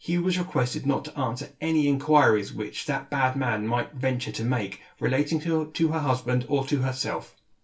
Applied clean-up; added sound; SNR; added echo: none; none; none; reverberation time 0.2 s.